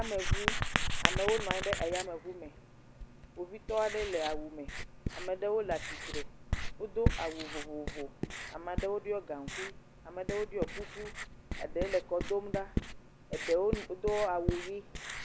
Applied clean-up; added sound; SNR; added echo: none; Writing; 0 dB; none.